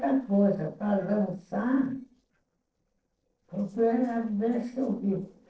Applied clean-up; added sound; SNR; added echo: neural separator model SepFormer DNS4.